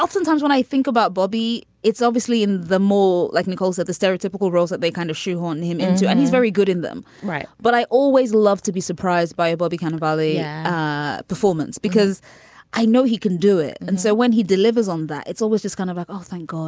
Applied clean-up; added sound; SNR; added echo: none; none; none; none.